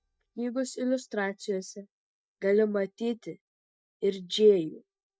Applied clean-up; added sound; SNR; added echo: neural mask model DeepFilterNet 3.